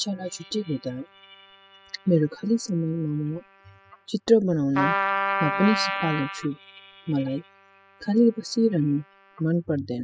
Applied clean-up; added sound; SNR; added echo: classical method spectral subtraction.